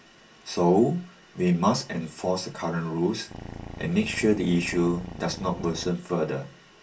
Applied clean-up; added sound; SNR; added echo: none; Purr; 13 dB; reverberation time 0.2 s.